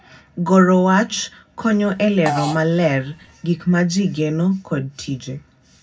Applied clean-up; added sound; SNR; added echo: none; Fart; 11 dB; reverberation time 0.4 s.